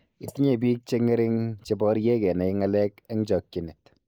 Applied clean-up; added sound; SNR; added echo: neural mask model Resemble Enhance denoiser.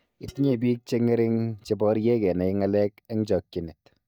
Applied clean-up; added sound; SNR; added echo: neural mask model DeepFilterNet 3.